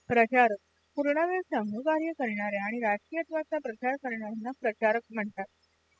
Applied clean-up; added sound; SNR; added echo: classical method spectral subtraction.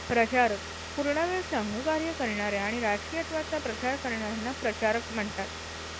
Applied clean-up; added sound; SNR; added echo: none; Car; 8 dB; none.